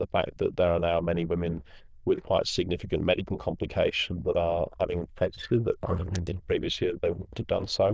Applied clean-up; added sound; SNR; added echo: neural diffusion model UNIVERSE++.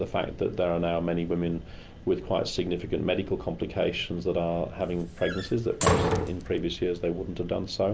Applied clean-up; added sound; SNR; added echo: none; Slam; 1 dB; none.